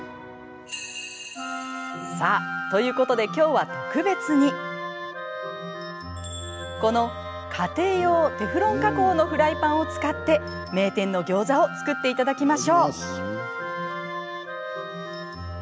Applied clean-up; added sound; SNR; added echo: none; none; none; none.